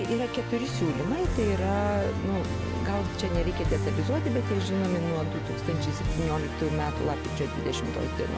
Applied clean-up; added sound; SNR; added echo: none; Musical instrument; 0 dB; none.